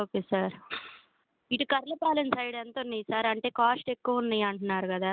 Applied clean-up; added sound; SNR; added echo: none; none; none; none.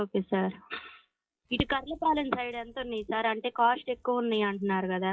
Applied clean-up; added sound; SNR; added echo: classical method WPE with log-MMSE.